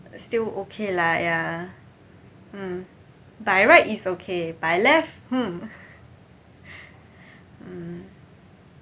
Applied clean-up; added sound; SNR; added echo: none; none; none; none.